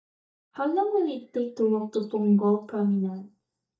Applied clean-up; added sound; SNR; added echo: neural mask model DeepFilterNet 3.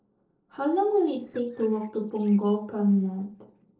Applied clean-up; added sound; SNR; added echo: neural separator model SepFormer DNS4.